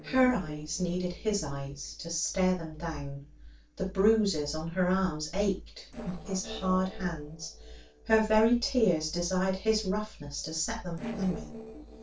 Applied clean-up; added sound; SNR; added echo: neural separator model SepFormer DNS4.